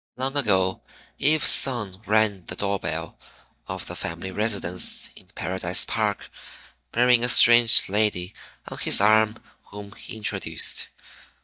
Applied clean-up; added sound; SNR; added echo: neural mask model DeepFilterNet 3.